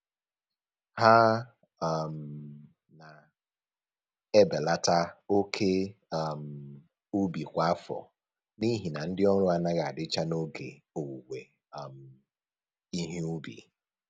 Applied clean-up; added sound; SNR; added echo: none; none; none; none.